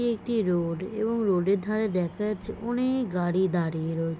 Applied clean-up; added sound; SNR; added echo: none; none; none; none.